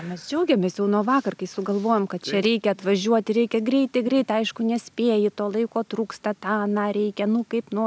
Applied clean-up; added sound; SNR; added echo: none; none; none; none.